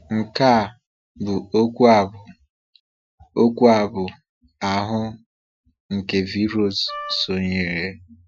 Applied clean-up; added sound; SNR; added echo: classical method Wiener filter.